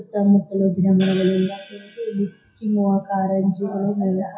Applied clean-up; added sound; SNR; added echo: classical method WPE with log-MMSE.